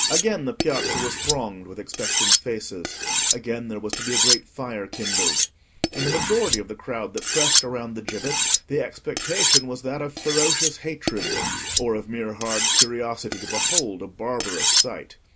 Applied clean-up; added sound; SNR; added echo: none; Cutlery, silverware; -4 dB; none.